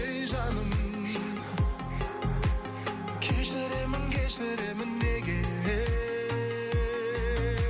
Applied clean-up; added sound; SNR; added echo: none; none; none; none.